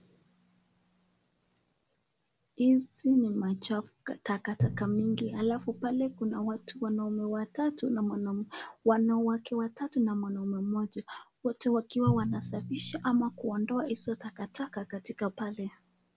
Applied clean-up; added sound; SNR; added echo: none; Drum; 11 dB; none.